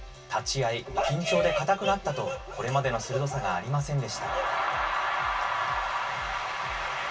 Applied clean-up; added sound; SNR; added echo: none; none; none; reverberation time 0.1 s.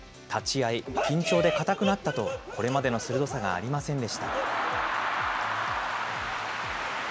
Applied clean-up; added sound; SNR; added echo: none; none; none; none.